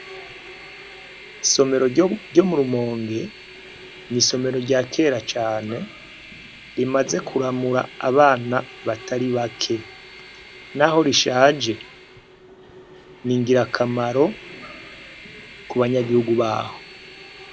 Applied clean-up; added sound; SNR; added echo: none; Mechanisms + Train; 18 dB; none.